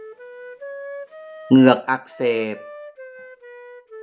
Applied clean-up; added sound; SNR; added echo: none; Wind instrument, woodwind instrument; 16 dB; none.